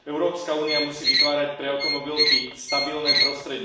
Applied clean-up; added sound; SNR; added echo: none; Squeak; -4 dB; reverberation time 0.7 s.